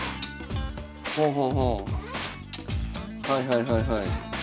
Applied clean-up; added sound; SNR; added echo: none; Dishes, pots, and pans + Zipper (clothing); 16 dB; none.